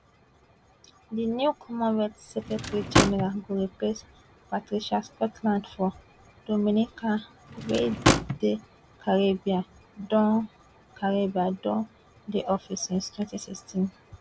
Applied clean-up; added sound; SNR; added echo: none; Drawer open or close / Wood; -1 dB; none.